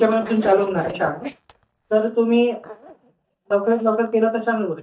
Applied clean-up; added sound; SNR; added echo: neural mask model DeepFilterNet 3.